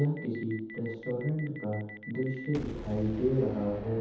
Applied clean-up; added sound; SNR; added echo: none; Boom; 13 dB; reverberation time 0.8 s.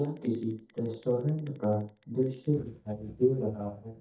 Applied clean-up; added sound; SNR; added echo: neural mask model DeepFilterNet 3.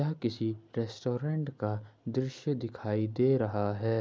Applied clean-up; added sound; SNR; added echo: none; none; none; none.